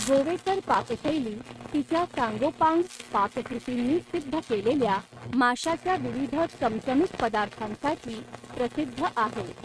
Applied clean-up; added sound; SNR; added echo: neural mask model RNNoise.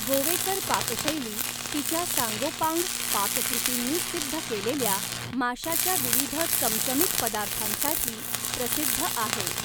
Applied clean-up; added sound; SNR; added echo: none; Tools; -3 dB; none.